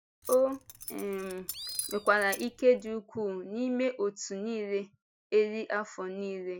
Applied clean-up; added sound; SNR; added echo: none; Keys jangling + Animal; 12 dB; none.